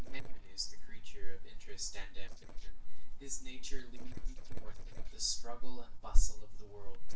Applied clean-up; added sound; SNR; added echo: neural separator model SepFormer DNS4.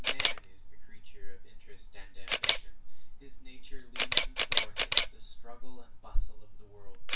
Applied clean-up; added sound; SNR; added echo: none; Camera; -1 dB; reverberation time 0.3 s.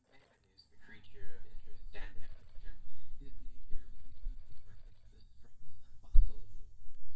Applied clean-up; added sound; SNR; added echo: neural mask model DeepFilterNet 3.